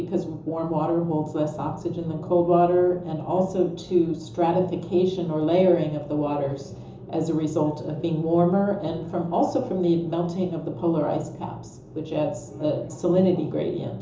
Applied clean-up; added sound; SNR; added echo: none; none; none; reverberation time 0.6 s.